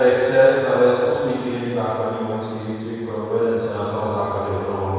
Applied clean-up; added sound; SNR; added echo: none; none; none; reverberation time 2.2 s.